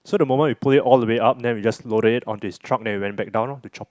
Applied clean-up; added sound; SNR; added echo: none; none; none; none.